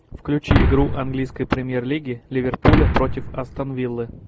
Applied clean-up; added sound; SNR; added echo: none; Boom; -2 dB; none.